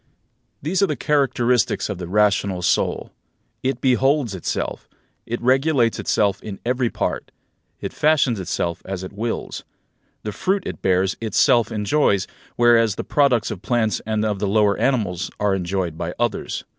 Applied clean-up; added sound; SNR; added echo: none; none; none; none.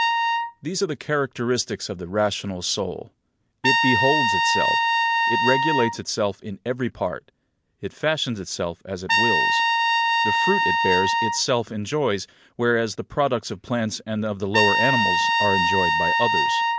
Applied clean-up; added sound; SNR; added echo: none; Trumpet; -2 dB; none.